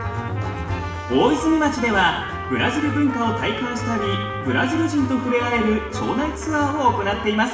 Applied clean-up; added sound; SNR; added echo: none; Trumpet; 12 dB; reverberation time 1.0 s.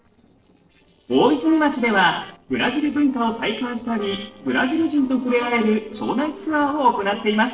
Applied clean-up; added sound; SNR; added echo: neural separator model SepFormer DNS4.